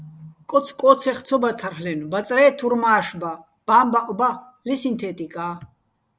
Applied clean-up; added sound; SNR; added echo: none; none; none; none.